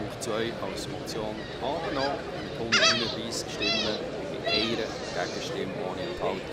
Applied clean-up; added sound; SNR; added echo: none; Crowd + Gull, seagull; -4 dB; none.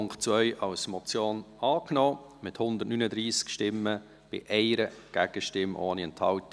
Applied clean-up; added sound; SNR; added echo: none; none; none; none.